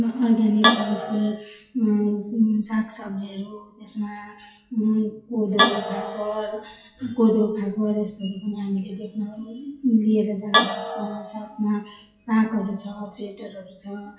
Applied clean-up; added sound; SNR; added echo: classical method WPE with log-MMSE.